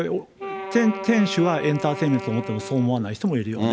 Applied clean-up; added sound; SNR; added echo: none; Wind instrument, woodwind instrument; 11 dB; none.